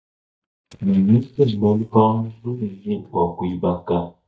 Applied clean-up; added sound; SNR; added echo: neural mask model DeepFilterNet 3.